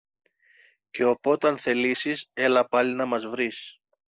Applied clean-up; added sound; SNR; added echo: neural mask model Resemble Enhance denoiser.